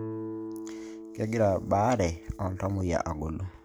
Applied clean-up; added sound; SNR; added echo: none; Guitar; 11 dB; none.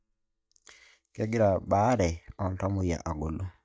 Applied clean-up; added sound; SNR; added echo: neural mask model DeepFilterNet 3.